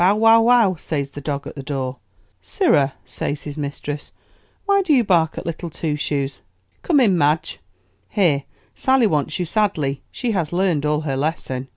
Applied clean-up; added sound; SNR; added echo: none; none; none; none.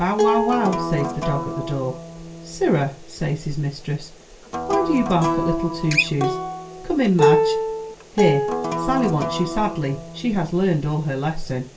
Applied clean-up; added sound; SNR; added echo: none; Acoustic guitar; 2 dB; reverberation time 0.2 s.